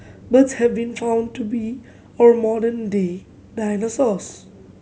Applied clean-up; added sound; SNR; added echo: none; none; none; none.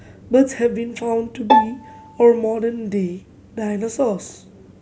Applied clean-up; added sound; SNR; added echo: none; Bowed string instrument; 0 dB; none.